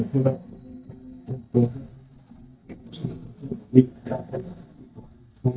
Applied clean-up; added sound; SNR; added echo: neural mask model DeepFilterNet 3.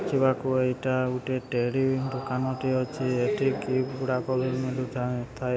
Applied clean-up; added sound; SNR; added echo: none; none; none; none.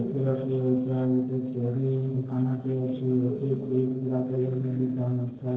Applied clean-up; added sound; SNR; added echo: neural separator model SepFormer DNS4.